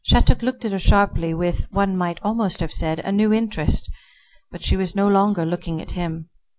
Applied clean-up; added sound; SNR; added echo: none; none; none; none.